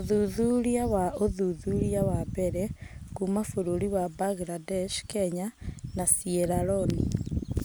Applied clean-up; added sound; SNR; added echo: none; none; none; none.